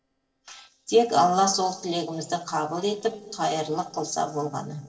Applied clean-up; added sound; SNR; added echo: neural separator model SepFormer DNS4.